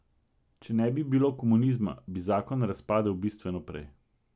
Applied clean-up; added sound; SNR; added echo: none; none; none; none.